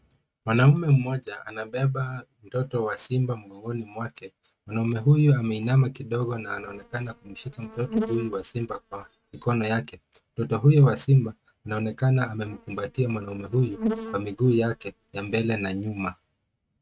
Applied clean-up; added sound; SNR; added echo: neural mask model RNNoise.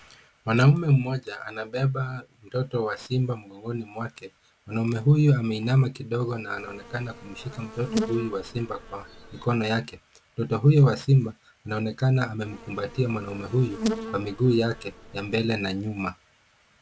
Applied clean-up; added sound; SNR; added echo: none; Insect; 10 dB; none.